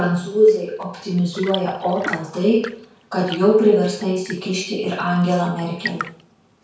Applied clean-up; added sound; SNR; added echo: none; Tap / Fill (with liquid) / Trickle, dribble / Chirp, tweet / Engine; 16 dB; reverberation time 0.5 s.